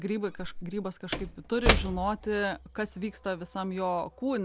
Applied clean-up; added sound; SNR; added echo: none; Slam / Wood; 2 dB; none.